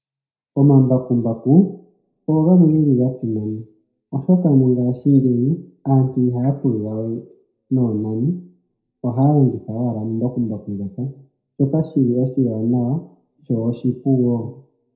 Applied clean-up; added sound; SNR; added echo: none; none; none; reverberation time 0.5 s.